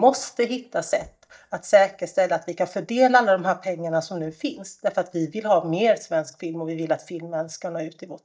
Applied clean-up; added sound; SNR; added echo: neural mask model DeepFilterNet 3.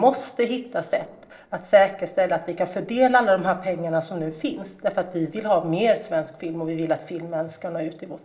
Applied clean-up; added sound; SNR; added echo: neural separator model SepFormer DNS4.